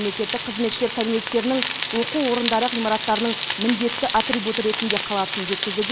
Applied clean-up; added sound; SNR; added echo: none; Frying (food); 4 dB; none.